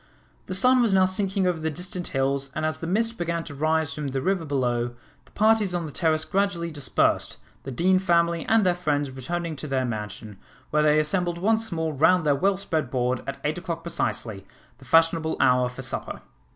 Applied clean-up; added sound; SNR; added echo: none; none; none; none.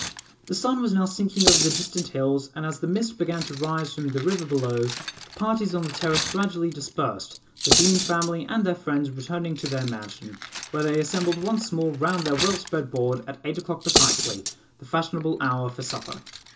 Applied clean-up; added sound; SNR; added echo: none; Cutlery, silverware; 3 dB; reverberation time 0.2 s.